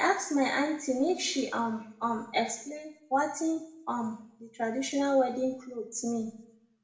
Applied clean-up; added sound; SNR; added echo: none; none; none; reverberation time 0.6 s.